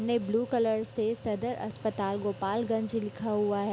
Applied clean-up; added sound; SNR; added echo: none; none; none; none.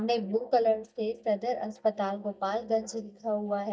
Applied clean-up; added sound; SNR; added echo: neural mask model DeepFilterNet 3.